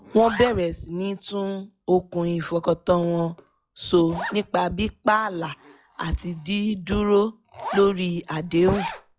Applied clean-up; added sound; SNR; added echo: classical method log-MMSE.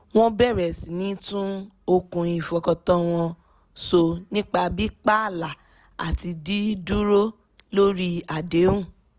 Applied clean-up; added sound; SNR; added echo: none; none; none; none.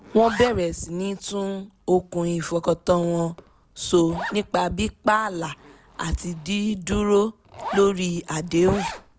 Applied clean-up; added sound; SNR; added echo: none; Zipper (clothing); 15 dB; none.